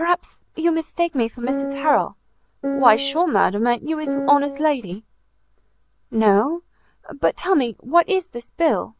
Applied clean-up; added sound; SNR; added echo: none; Piano; 4 dB; none.